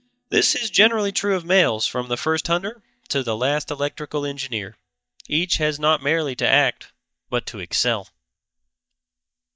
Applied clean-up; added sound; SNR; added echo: neural mask model DeepFilterNet 3.